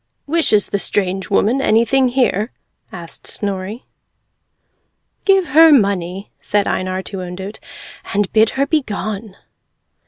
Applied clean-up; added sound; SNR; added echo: none; none; none; none.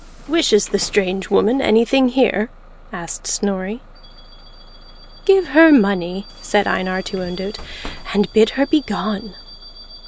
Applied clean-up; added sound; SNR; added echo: none; Bus / Alarm; 19 dB; none.